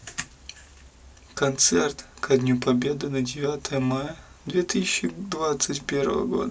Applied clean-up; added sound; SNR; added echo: none; none; none; none.